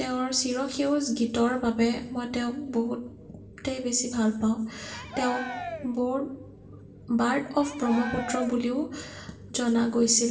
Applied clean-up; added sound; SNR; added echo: none; Cheering; 12 dB; reverberation time 0.8 s.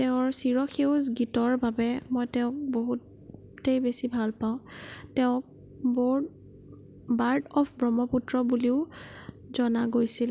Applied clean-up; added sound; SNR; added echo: none; none; none; none.